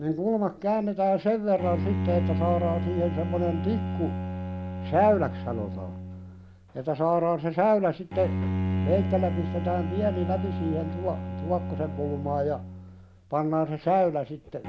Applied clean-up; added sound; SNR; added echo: none; Bowed string instrument; 4 dB; none.